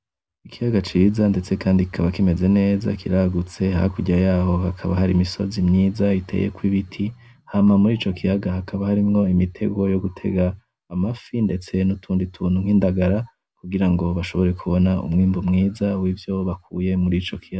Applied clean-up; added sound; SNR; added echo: none; none; none; none.